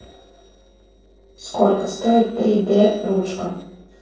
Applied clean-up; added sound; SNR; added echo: neural separator model SepFormer DNS4.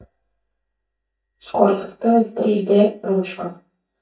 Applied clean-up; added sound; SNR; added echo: neural mask model DeepFilterNet 3.